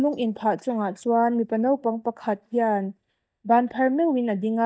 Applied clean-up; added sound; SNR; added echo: neural mask model DeepFilterNet 3.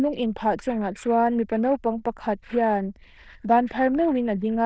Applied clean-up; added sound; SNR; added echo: neural diffusion model UNIVERSE++.